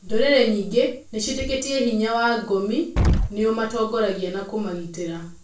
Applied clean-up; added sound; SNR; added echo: none; Explosion; 0 dB; reverberation time 0.3 s.